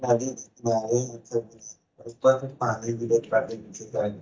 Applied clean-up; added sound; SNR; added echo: neural mask model DeepFilterNet 3.